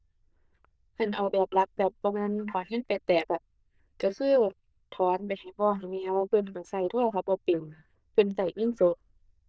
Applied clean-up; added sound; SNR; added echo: neural diffusion model UNIVERSE++.